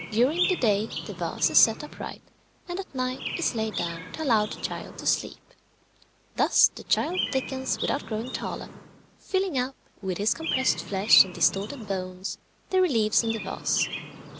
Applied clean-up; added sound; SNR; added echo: none; Chirp, tweet; 10 dB; none.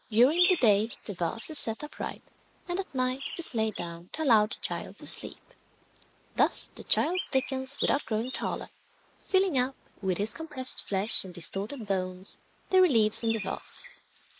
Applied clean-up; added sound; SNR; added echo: neural mask model Resemble Enhance denoiser.